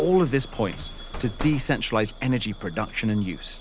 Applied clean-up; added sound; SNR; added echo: none; Bus / Alarm; 11 dB; none.